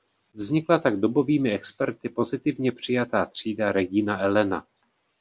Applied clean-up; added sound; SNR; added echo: none; none; none; none.